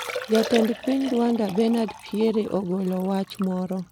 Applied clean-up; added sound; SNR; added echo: none; Liquid; 12 dB; none.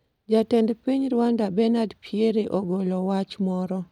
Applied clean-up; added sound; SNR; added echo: none; none; none; none.